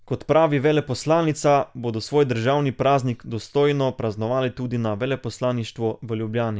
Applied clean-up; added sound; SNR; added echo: none; none; none; none.